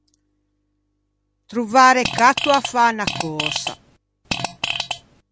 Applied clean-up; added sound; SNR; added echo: none; Fart; 6 dB; none.